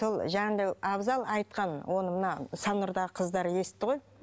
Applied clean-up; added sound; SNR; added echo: none; none; none; none.